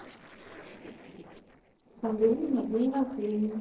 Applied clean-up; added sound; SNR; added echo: neural separator model SepFormer DNS4.